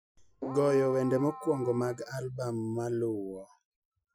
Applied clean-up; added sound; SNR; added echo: classical method Wiener filter.